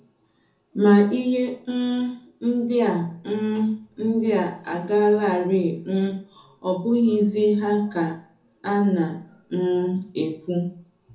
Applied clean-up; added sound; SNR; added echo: none; none; none; reverberation time 0.6 s.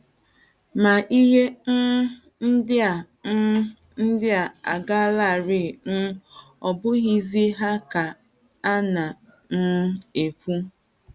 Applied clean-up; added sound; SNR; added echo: none; none; none; none.